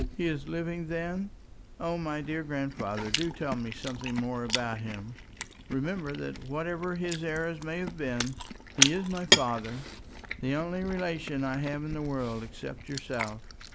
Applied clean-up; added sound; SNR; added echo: none; Chewing, mastication; 2 dB; none.